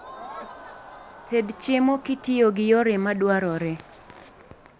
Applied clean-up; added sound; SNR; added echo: none; Crowd; 19 dB; none.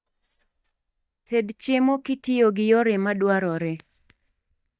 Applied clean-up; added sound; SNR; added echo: neural mask model DeepFilterNet 3.